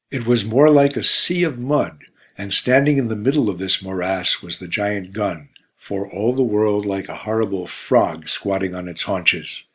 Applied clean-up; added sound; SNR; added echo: none; none; none; none.